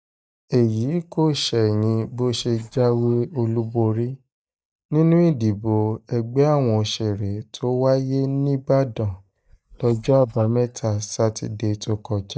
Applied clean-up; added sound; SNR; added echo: neural mask model DeepFilterNet 3.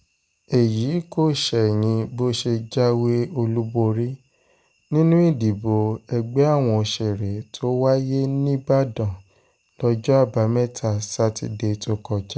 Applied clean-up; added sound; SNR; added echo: none; none; none; none.